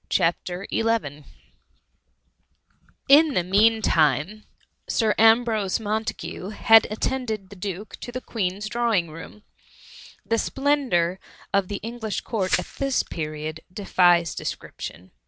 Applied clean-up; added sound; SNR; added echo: none; Glass; 9 dB; none.